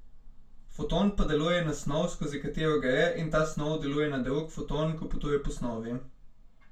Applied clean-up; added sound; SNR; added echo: none; none; none; reverberation time 0.2 s.